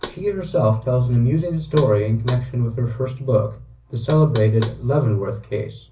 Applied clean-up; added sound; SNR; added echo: none; Knock; 19 dB; reverberation time 0.4 s.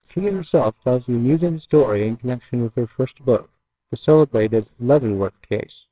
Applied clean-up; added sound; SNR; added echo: neural separator model SepFormer WHAMR!.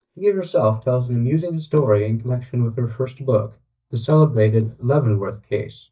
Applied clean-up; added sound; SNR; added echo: neural mask model DeepFilterNet 3.